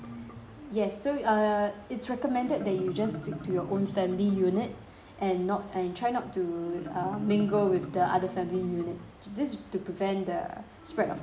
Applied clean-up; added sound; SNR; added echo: none; Marimba, xylophone; 13 dB; none.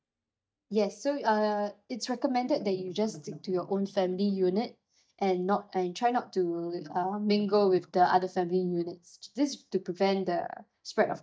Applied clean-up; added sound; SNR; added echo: neural mask model DeepFilterNet 3.